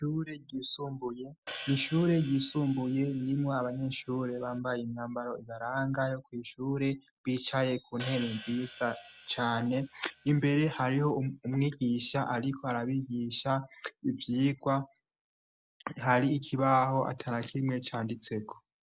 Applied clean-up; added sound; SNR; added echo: none; Hi-hat; 14 dB; none.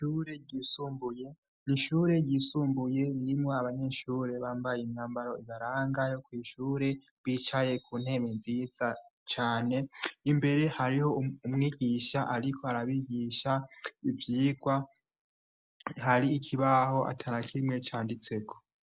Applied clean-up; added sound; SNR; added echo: none; none; none; none.